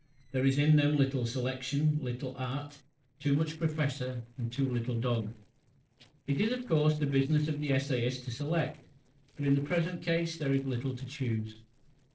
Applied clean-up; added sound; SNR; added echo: neural separator model SepFormer DNS4.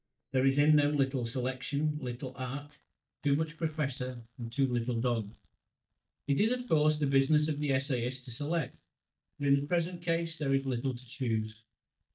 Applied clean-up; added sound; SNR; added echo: neural mask model DeepFilterNet 3.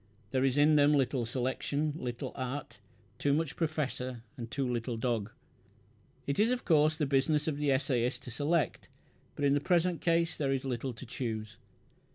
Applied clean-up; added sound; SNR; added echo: none; none; none; none.